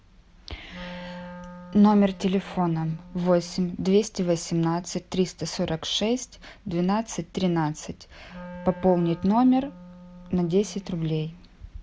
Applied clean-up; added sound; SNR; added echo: none; Wind instrument, woodwind instrument; 17 dB; none.